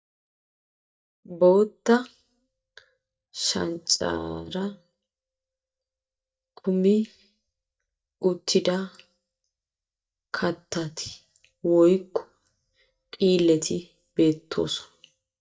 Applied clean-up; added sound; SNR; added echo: neural mask model DeepFilterNet 3.